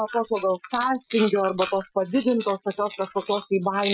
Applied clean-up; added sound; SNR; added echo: classical method Wiener filter.